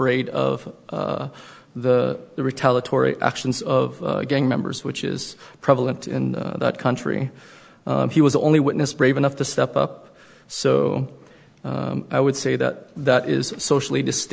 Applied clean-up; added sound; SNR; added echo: none; none; none; none.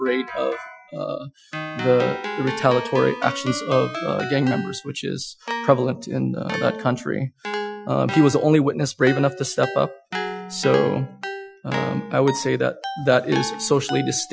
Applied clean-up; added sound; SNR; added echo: classical method Wiener filter.